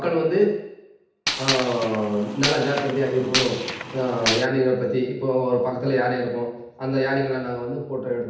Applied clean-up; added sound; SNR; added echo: none; Gunshot, gunfire; 4 dB; reverberation time 0.8 s.